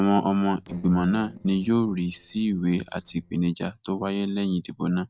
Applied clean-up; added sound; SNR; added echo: neural separator model SepFormer DNS4.